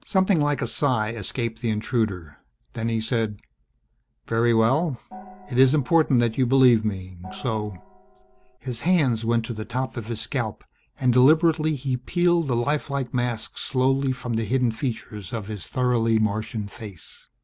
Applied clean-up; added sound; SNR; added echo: none; Gong; 20 dB; none.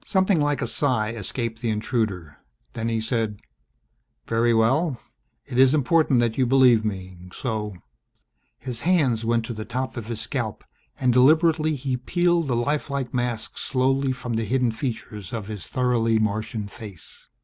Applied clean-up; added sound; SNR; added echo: none; none; none; none.